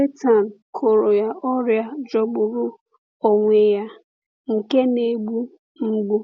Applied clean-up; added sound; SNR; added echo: none; none; none; none.